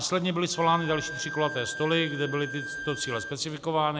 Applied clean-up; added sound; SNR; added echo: none; Bowed string instrument; 10 dB; none.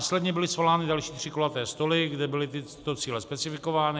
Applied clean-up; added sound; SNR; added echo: none; none; none; none.